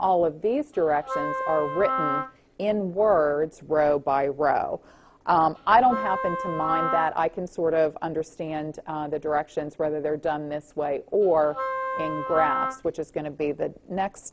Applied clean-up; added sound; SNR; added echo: none; Wind instrument, woodwind instrument; 5 dB; none.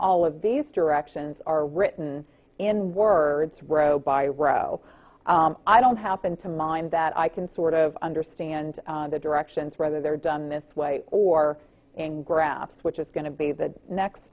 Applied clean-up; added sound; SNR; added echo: none; none; none; none.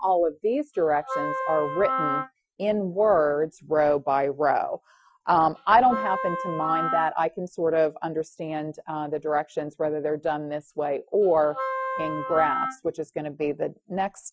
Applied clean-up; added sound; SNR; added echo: classical method Wiener filter.